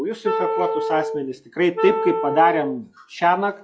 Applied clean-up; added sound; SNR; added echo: classical method log-MMSE.